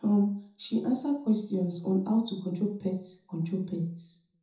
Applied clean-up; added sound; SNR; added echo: none; none; none; reverberation time 0.5 s.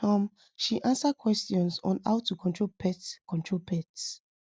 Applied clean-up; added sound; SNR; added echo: none; none; none; none.